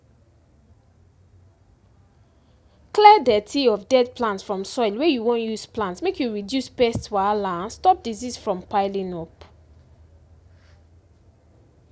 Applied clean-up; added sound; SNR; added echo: none; none; none; none.